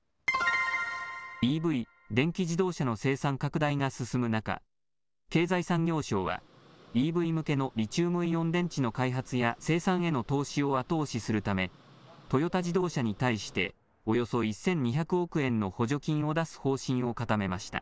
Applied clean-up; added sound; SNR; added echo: none; none; none; none.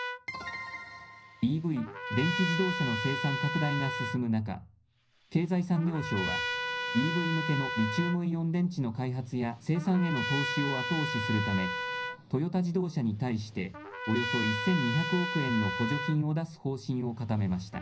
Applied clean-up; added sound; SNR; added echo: none; Trumpet; 6 dB; reverberation time 0.5 s.